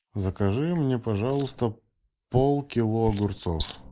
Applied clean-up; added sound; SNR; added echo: neural mask model Resemble Enhance denoiser.